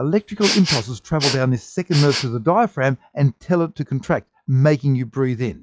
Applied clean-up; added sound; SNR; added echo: classical method log-MMSE.